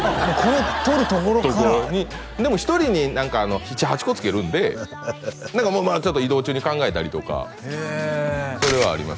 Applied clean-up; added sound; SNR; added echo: none; none; none; none.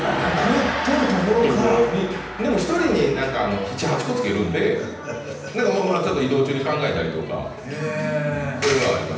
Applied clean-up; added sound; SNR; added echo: none; Gong; 15 dB; reverberation time 0.9 s.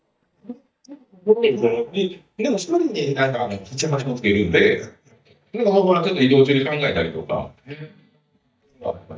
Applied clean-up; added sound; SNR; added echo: neural mask model DeepFilterNet 3.